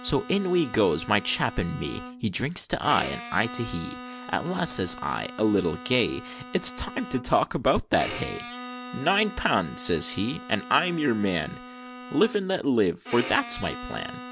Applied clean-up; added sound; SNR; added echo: none; Bowed string instrument; 13 dB; none.